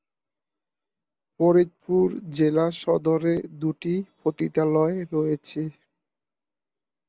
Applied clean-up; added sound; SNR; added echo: none; none; none; none.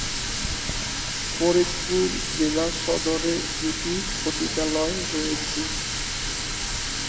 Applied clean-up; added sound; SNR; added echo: none; Water tap, faucet; 0 dB; reverberation time 1.0 s.